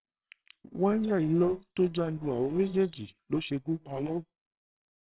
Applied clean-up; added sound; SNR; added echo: neural separator model SepFormer WHAMR!.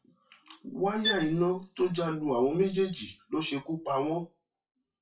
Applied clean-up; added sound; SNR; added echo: classical method WPE with log-MMSE.